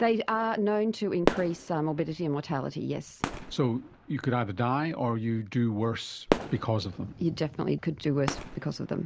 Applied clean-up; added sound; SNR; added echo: none; Fireworks; 8 dB; none.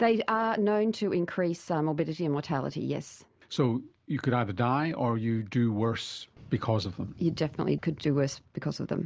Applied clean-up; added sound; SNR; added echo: none; none; none; none.